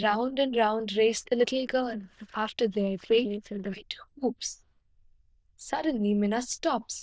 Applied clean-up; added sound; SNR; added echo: neural diffusion model UNIVERSE++.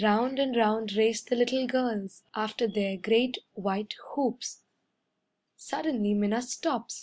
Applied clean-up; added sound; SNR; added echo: none; none; none; none.